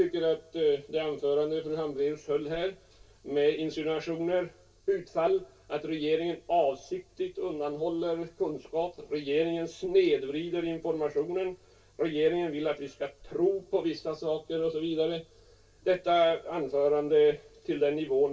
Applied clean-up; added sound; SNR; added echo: none; none; none; reverberation time 0.2 s.